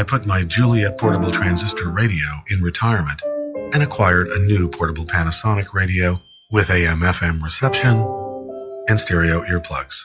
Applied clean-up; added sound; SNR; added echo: classical method log-MMSE.